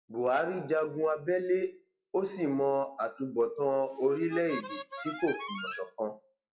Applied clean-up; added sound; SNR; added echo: classical method WPE with log-MMSE.